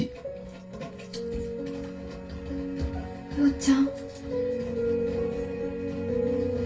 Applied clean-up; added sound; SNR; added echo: none; none; none; reverberation time 0.2 s.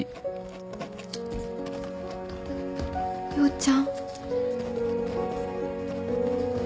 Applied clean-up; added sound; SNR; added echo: none; none; none; none.